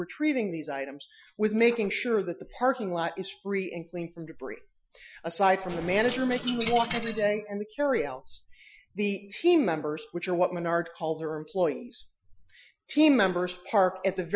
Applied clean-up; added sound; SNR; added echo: classical method Wiener filter.